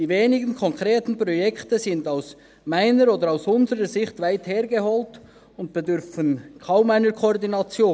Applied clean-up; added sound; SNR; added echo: none; none; none; none.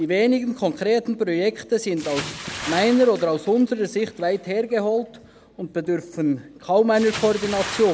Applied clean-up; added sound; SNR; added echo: none; Bathtub (filling or washing) / Splash, splatter; 15 dB; none.